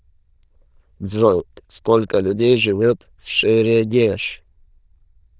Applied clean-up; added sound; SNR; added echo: neural diffusion model UNIVERSE++.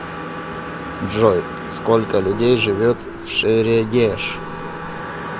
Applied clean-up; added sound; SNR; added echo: none; Gong + Wind instrument, woodwind instrument; 13 dB; none.